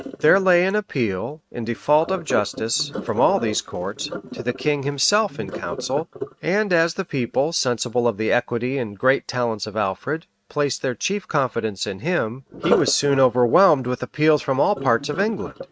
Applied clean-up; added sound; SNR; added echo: neural mask model RNNoise.